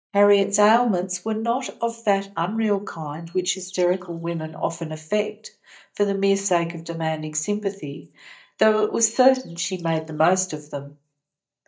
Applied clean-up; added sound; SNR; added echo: neural mask model DeepFilterNet 3.